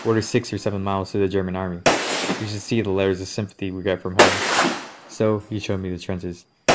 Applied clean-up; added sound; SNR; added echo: none; Gunshot, gunfire; 0 dB; none.